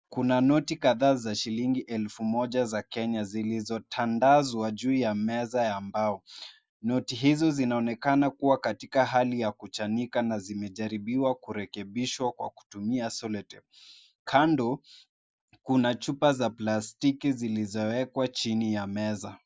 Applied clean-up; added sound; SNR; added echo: none; none; none; none.